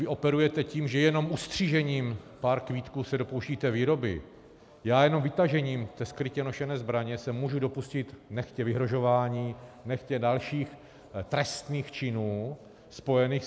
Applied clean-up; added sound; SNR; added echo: none; none; none; none.